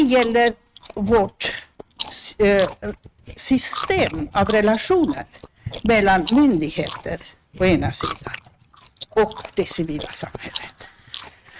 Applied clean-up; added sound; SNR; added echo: neural mask model RNNoise.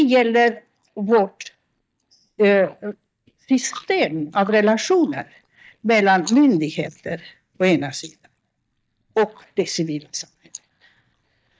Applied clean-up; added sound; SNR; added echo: neural mask model DeepFilterNet 3.